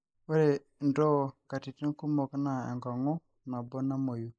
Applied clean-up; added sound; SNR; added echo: neural mask model Resemble Enhance denoiser.